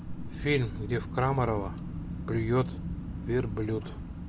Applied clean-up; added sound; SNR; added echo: none; Wind; 6 dB; none.